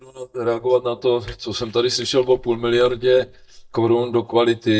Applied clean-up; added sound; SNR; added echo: neural mask model DeepFilterNet 3.